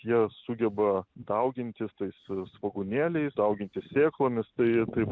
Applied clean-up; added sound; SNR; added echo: none; none; none; none.